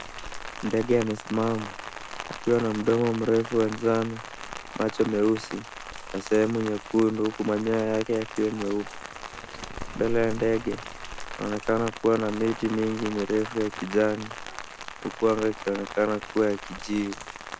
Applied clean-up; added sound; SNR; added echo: none; Rain; 11 dB; none.